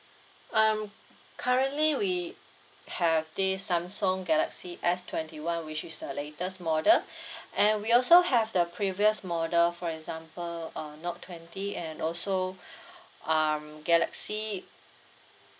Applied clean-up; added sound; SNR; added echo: none; none; none; none.